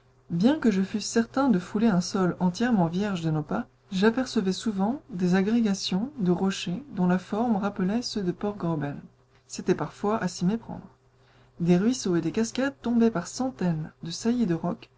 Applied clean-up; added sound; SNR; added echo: none; none; none; none.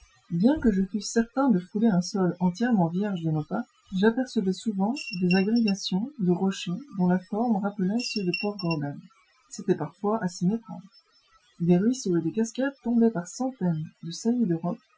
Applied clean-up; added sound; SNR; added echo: classical method Wiener filter.